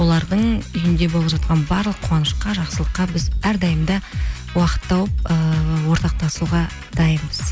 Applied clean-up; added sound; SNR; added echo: none; none; none; none.